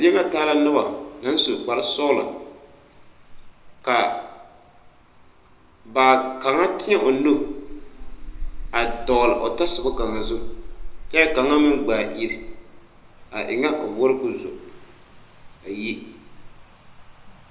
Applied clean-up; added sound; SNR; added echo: none; Rain; 11 dB; reverberation time 0.8 s.